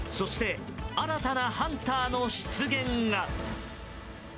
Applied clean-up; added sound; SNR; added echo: none; none; none; none.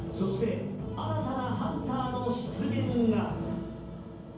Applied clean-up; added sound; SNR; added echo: none; none; none; reverberation time 0.9 s.